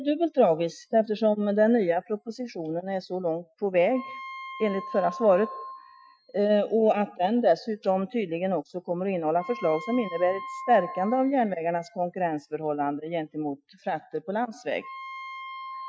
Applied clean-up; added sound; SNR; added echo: classical method Wiener filter.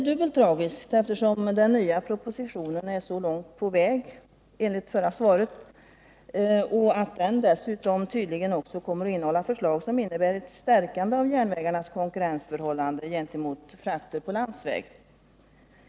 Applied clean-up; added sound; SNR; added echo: none; none; none; none.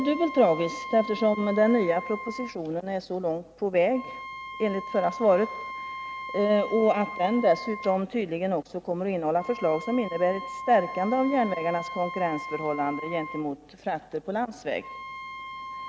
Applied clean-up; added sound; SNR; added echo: none; Wind instrument, woodwind instrument; 11 dB; none.